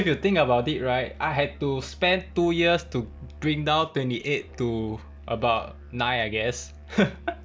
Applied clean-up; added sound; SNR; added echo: none; Musical instrument; 18 dB; none.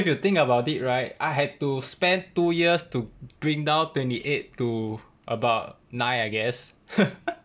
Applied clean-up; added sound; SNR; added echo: none; none; none; none.